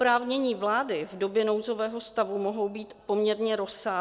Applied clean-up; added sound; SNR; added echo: none; none; none; none.